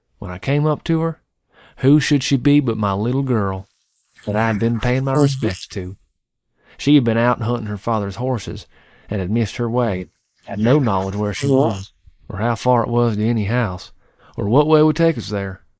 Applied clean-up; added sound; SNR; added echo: neural mask model Resemble Enhance denoiser.